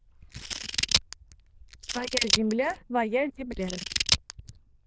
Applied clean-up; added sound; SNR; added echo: neural diffusion model UNIVERSE++.